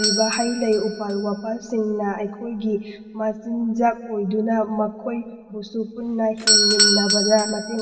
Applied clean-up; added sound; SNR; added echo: none; Doorbell; 2 dB; reverberation time 2.0 s.